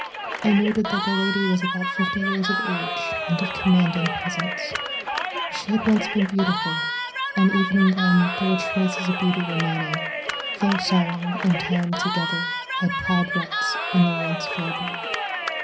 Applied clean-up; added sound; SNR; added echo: none; Cheering; 3 dB; reverberation time 0.4 s.